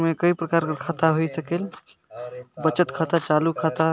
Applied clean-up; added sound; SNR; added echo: none; none; none; none.